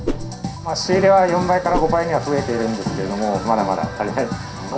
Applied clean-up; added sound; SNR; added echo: none; Whoosh, swoosh, swish; 5 dB; reverberation time 0.3 s.